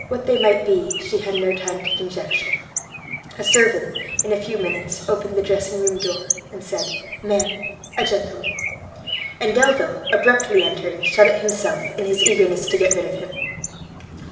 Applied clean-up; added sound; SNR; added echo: none; Bird; 6 dB; reverberation time 1.1 s.